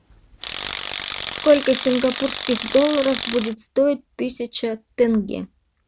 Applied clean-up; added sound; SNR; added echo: none; Tools; 5 dB; none.